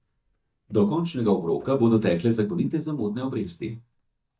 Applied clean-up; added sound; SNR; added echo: neural mask model DeepFilterNet 3.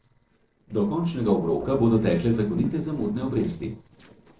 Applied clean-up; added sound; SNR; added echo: neural separator model SepFormer DNS4.